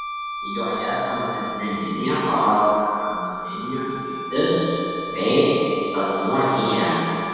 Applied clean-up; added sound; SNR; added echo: none; Wind instrument, woodwind instrument; 8 dB; reverberation time 2.1 s.